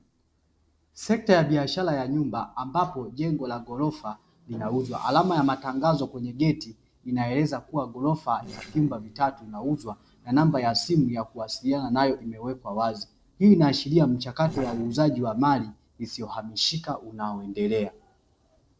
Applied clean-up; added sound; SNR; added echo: neural separator model SepFormer DNS4.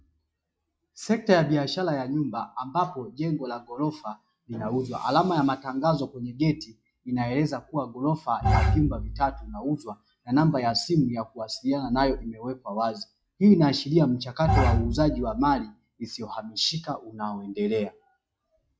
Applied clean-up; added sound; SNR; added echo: classical method log-MMSE.